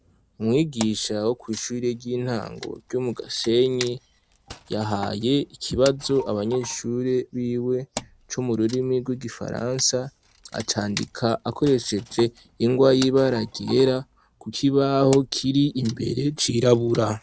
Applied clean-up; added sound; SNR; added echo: none; Wood; 18 dB; none.